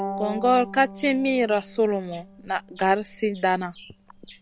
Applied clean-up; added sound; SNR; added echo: none; Bowed string instrument; 14 dB; none.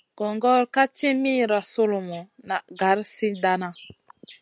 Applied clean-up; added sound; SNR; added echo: none; none; none; none.